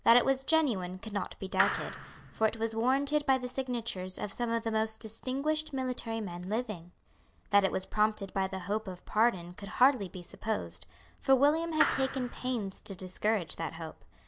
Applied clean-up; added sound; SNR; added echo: none; Clapping; 5 dB; none.